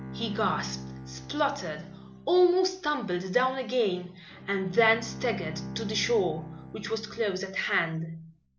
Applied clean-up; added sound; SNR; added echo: none; Bowed string instrument; 14 dB; none.